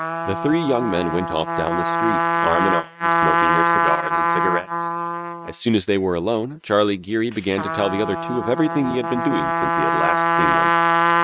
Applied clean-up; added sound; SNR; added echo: neural mask model RNNoise.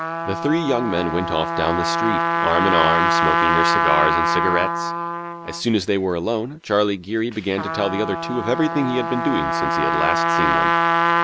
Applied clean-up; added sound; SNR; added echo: none; Trumpet; -2 dB; none.